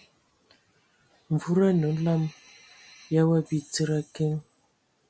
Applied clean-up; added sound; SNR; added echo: none; none; none; none.